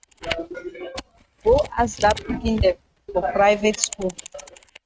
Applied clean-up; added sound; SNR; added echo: neural mask model RNNoise.